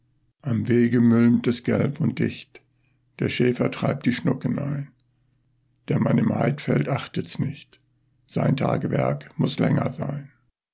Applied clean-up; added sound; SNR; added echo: none; none; none; none.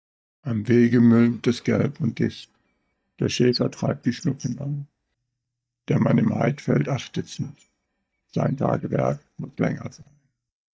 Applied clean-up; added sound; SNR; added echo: neural mask model DeepFilterNet 3.